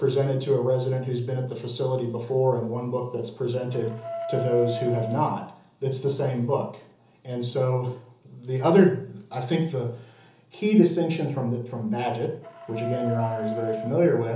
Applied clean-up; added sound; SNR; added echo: none; Wind instrument, woodwind instrument; 9 dB; reverberation time 1.2 s.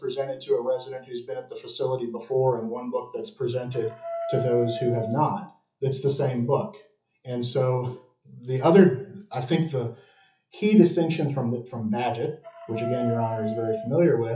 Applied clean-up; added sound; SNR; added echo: classical method WPE with log-MMSE.